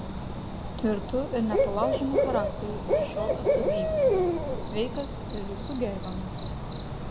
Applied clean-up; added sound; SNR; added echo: none; Cricket / Bird; -5 dB; none.